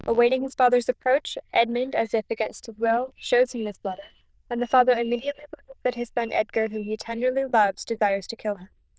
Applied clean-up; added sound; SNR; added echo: neural diffusion model UNIVERSE++.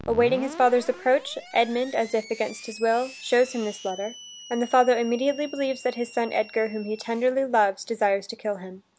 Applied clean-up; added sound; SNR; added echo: none; Screech; 18 dB; none.